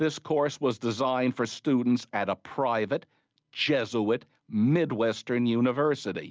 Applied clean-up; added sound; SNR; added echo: none; none; none; none.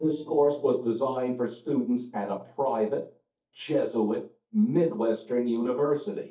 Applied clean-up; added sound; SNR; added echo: neural mask model DeepFilterNet 3.